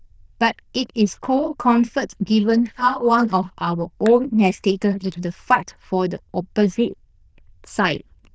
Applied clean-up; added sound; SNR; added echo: neural diffusion model UNIVERSE++.